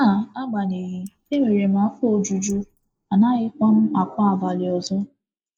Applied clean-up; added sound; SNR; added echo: neural mask model Resemble Enhance denoiser.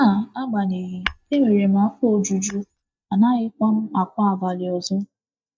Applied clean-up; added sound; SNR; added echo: neural mask model DeepFilterNet 3.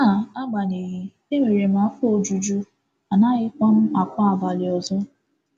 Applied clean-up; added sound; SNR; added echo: none; none; none; none.